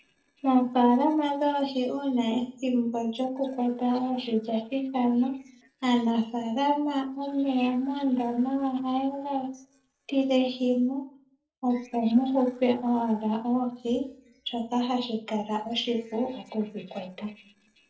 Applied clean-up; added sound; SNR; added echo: neural separator model SepFormer DNS4.